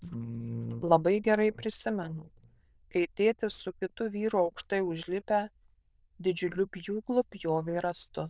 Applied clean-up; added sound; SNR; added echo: neural diffusion model UNIVERSE++.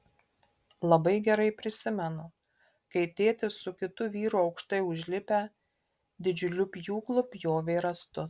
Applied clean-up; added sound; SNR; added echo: none; none; none; none.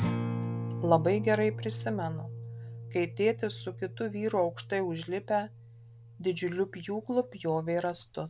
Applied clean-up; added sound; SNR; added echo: none; Acoustic guitar; 7 dB; none.